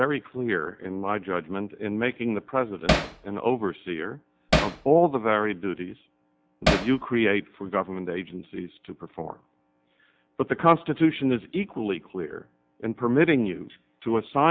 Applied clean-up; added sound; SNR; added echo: none; Hammer; -2 dB; none.